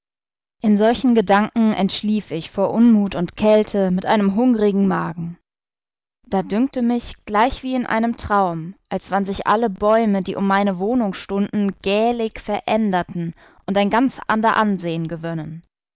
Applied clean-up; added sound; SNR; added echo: none; none; none; none.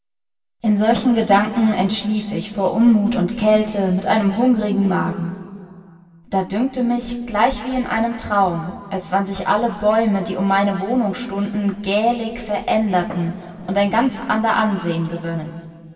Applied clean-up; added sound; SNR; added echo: none; Fireworks; 17 dB; reverberation time 2.4 s.